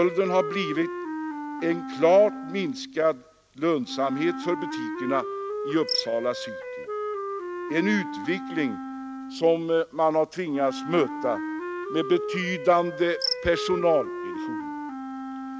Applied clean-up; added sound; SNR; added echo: none; Cricket + Wind instrument, woodwind instrument; 7 dB; none.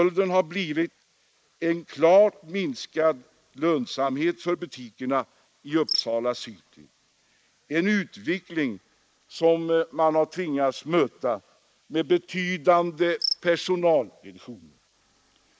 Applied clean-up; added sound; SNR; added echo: neural mask model Resemble Enhance denoiser.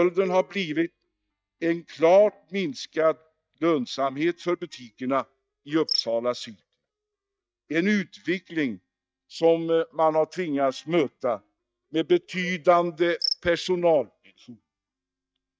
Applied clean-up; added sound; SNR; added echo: neural mask model DeepFilterNet 3.